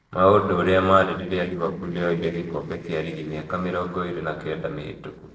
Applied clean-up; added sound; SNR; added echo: neural separator model SepFormer DNS4.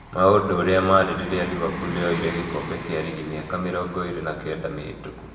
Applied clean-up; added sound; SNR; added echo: none; Bus; 12 dB; reverberation time 1.4 s.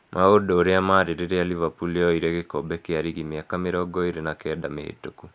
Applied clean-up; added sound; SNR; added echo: none; none; none; none.